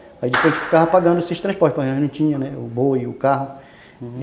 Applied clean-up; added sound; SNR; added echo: none; Clapping; 10 dB; none.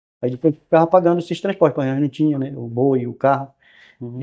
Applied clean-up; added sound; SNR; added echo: neural mask model DeepFilterNet 3.